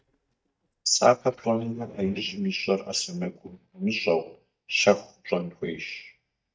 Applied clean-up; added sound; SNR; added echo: neural mask model DeepFilterNet 3.